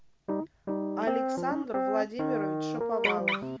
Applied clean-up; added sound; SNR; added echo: none; Piano; -2 dB; none.